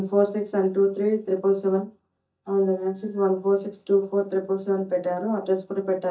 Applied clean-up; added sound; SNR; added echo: neural mask model DeepFilterNet 3.